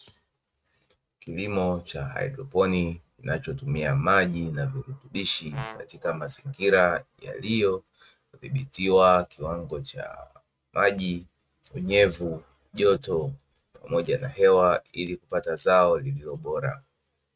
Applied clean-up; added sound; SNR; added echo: neural mask model RNNoise.